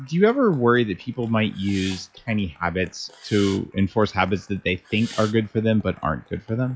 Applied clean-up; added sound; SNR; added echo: classical method log-MMSE.